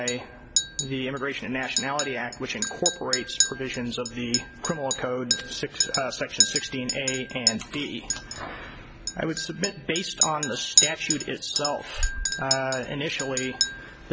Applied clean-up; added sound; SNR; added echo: none; Chink, clink; -1 dB; none.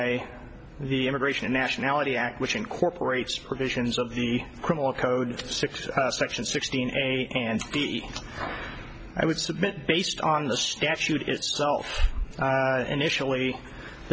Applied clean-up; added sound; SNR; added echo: none; none; none; none.